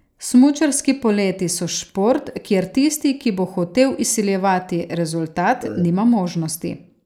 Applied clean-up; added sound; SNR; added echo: neural mask model Resemble Enhance denoiser.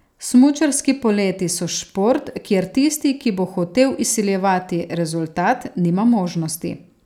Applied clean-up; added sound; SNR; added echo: none; none; none; none.